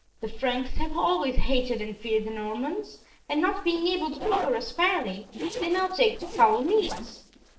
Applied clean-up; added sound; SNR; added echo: neural separator model SepFormer DNS4.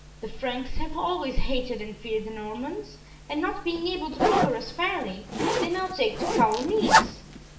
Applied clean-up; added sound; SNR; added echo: none; Zipper (clothing); 1 dB; reverberation time 0.6 s.